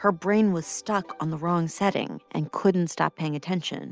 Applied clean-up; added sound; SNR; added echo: none; none; none; none.